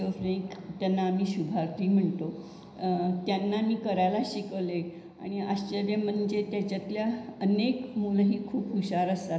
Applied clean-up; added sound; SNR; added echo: none; none; none; reverberation time 0.9 s.